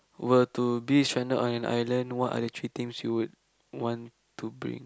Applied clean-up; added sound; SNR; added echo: none; none; none; none.